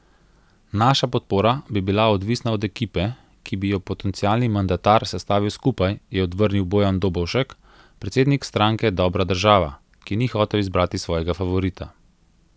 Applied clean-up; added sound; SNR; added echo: none; none; none; none.